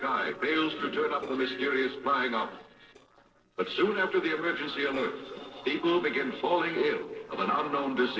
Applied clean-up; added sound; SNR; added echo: neural separator model SepFormer DNS4.